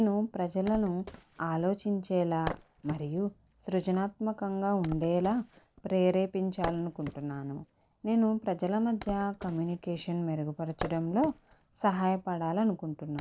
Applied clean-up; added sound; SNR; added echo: none; Wood; 16 dB; none.